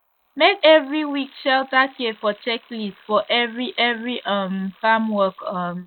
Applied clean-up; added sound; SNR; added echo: neural mask model Resemble Enhance denoiser.